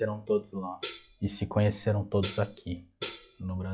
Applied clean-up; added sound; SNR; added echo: classical method log-MMSE.